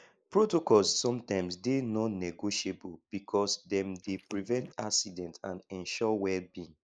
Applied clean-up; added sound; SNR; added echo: neural mask model Resemble Enhance denoiser.